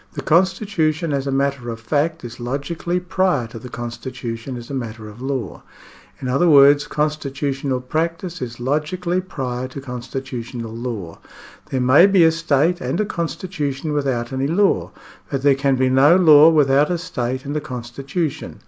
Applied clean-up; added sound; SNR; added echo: none; none; none; none.